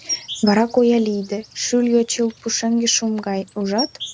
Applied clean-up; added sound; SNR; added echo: none; Insect; 15 dB; none.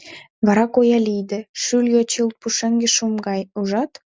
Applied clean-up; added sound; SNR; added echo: none; none; none; none.